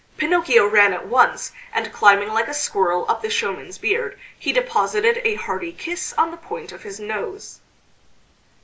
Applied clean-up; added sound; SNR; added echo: none; none; none; none.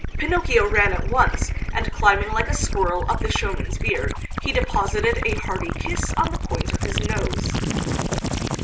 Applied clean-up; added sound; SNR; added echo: none; Gurgling / Liquid; 0 dB; none.